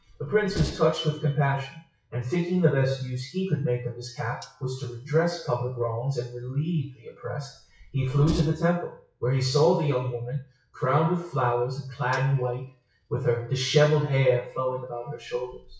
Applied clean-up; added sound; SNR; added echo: classical method WPE with log-MMSE.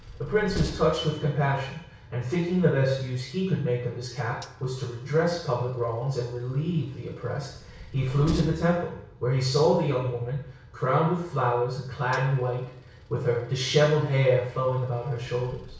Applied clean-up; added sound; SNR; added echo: none; Train; 17 dB; reverberation time 0.6 s.